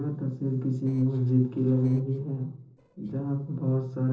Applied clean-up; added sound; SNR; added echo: neural separator model SepFormer DNS4.